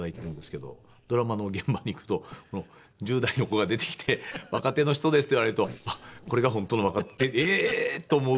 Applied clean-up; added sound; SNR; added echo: neural separator model SepFormer DNS4.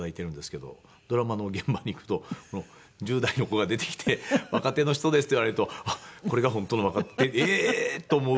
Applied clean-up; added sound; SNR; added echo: none; none; none; none.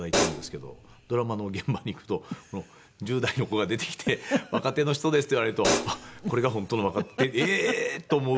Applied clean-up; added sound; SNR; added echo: none; Hi-hat; 2 dB; none.